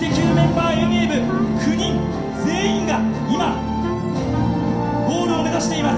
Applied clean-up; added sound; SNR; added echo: none; Wind instrument, woodwind instrument; 13 dB; reverberation time 0.6 s.